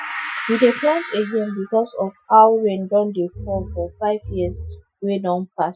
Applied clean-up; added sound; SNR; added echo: classical method Wiener filter.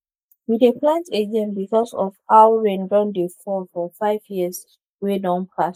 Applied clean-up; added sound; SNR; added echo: neural mask model Resemble Enhance denoiser.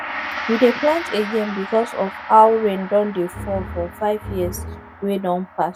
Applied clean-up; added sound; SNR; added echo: none; Gong + Bowed string instrument; 11 dB; none.